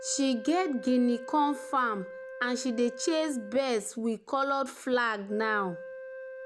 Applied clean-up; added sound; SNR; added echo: none; Wind instrument, woodwind instrument; 14 dB; none.